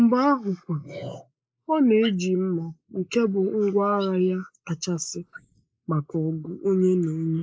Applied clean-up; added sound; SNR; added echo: neural mask model Resemble Enhance denoiser.